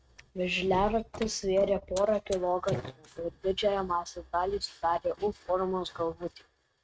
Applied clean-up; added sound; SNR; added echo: neural mask model RNNoise.